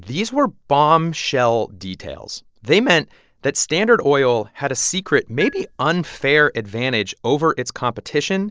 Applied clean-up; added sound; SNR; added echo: neural separator model SepFormer DNS4.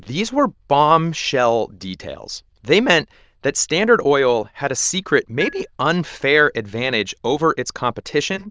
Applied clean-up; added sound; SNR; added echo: neural diffusion model UNIVERSE++.